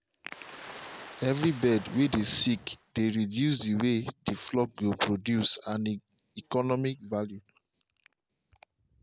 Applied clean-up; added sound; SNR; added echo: none; Ocean; 16 dB; none.